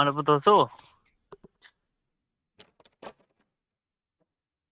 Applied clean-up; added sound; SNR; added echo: neural mask model RNNoise.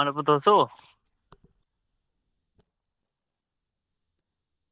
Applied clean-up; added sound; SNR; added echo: neural mask model DeepFilterNet 3.